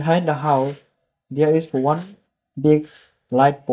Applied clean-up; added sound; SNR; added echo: neural mask model DeepFilterNet 3.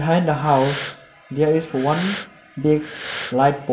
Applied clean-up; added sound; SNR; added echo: none; Breathing; 12 dB; reverberation time 0.5 s.